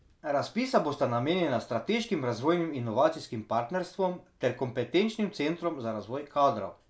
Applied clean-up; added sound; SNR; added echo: none; none; none; none.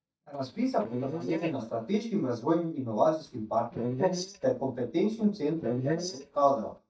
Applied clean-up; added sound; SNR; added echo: neural mask model DeepFilterNet 3.